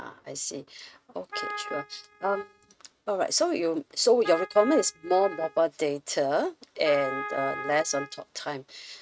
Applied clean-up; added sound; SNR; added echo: neural mask model RNNoise.